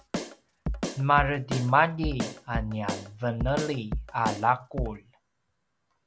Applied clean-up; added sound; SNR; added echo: none; Drum kit; 6 dB; none.